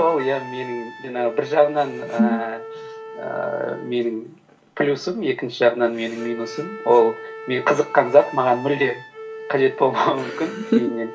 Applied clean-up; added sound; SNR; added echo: none; Wind instrument, woodwind instrument; 14 dB; reverberation time 0.2 s.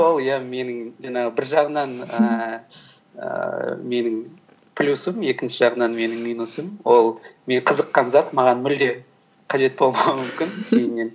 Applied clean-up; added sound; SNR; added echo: none; none; none; none.